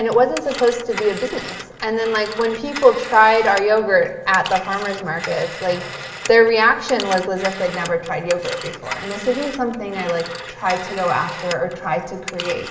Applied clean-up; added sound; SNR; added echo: none; Telephone; 13 dB; reverberation time 0.6 s.